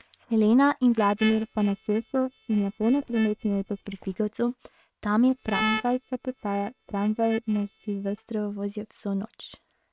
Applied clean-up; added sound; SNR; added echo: neural separator model SepFormer WHAM!.